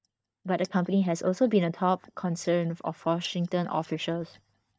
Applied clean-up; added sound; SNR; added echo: neural mask model DeepFilterNet 3.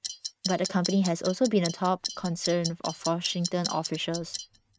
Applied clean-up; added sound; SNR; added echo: neural mask model RNNoise.